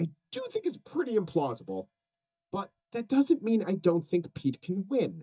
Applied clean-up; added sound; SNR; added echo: neural mask model DeepFilterNet 3.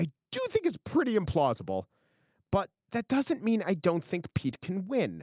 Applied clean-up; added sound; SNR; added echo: none; none; none; none.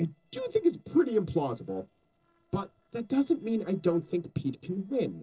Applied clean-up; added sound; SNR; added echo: neural separator model SepFormer DNS4.